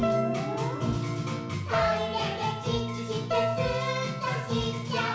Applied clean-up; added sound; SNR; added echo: none; Keyboard (musical); 4 dB; reverberation time 0.6 s.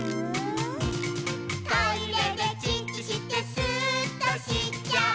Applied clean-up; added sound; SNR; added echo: none; none; none; none.